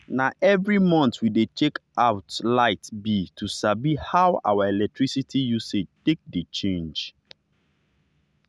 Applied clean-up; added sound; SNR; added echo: none; none; none; none.